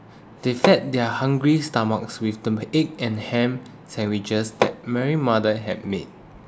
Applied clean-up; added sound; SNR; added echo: none; Hammer; 5 dB; none.